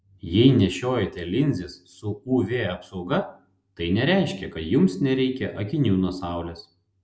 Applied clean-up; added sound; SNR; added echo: none; none; none; none.